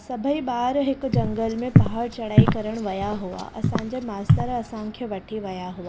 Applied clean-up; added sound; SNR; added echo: none; Walk, footsteps; -5 dB; none.